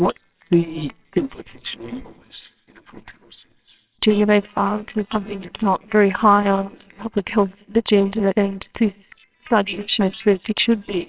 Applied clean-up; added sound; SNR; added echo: neural separator model SepFormer WHAMR!.